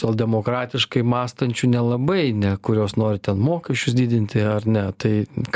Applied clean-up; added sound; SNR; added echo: none; none; none; none.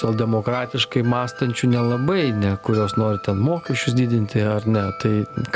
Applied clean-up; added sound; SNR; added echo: none; Wind chime; 15 dB; none.